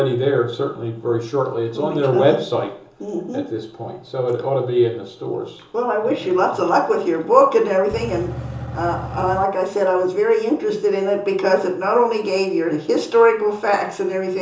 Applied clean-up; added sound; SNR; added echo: none; Engine / Truck / Car; 9 dB; reverberation time 0.6 s.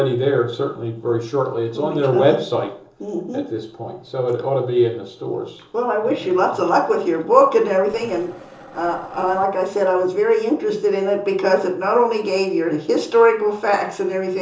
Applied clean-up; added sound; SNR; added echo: neural separator model SepFormer DNS4.